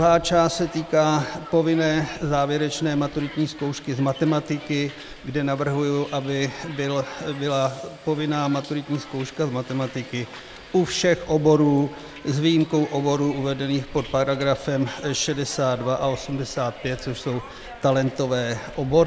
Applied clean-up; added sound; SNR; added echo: none; Hiss; 18 dB; none.